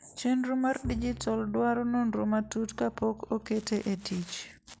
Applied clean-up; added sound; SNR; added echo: none; Bowed string instrument; 15 dB; none.